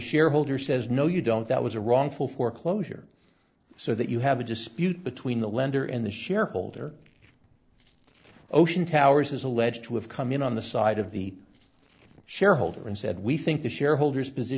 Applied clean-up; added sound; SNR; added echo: neural separator model SepFormer DNS4.